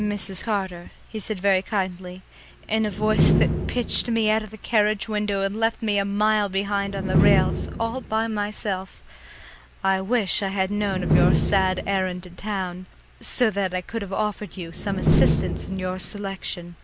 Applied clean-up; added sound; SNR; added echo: none; Slam; 2 dB; none.